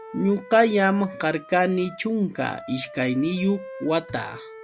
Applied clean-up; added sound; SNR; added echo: none; Wind instrument, woodwind instrument; 18 dB; none.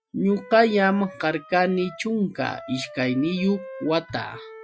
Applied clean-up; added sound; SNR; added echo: classical method Wiener filter.